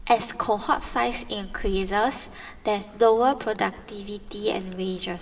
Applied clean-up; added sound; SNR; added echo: none; Animal; 14 dB; reverberation time 1.4 s.